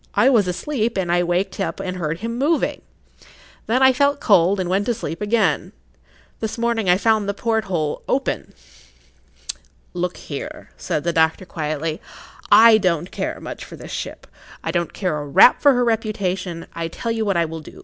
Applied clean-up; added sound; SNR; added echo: none; none; none; none.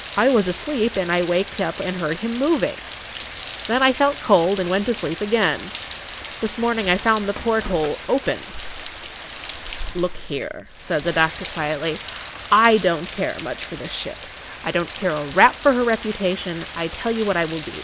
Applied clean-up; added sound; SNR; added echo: none; Rain; 9 dB; none.